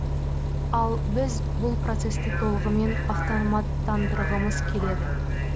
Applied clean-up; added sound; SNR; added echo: none; Bus; -4 dB; none.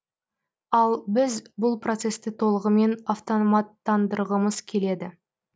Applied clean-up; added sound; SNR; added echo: none; none; none; none.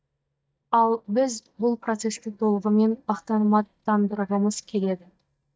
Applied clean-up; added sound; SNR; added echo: neural mask model DeepFilterNet 3.